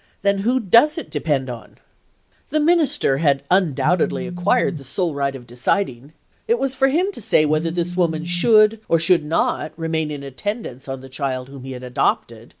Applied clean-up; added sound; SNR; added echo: none; Telephone; 7 dB; none.